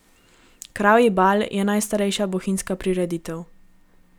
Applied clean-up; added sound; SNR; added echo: none; none; none; none.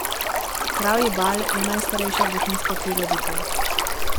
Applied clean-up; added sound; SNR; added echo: none; Stream; -4 dB; none.